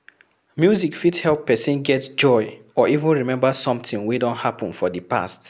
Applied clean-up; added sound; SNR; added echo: none; none; none; none.